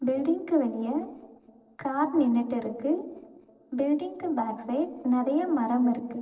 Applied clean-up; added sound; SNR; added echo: neural separator model SepFormer DNS4.